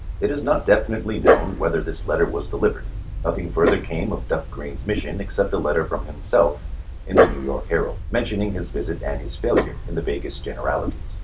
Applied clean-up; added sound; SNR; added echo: none; Dog; 1 dB; none.